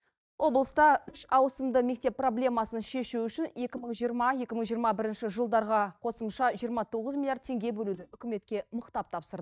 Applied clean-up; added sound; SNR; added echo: neural mask model DeepFilterNet 3.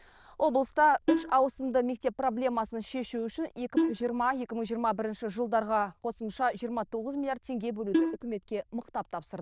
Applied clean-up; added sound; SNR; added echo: neural diffusion model UNIVERSE++.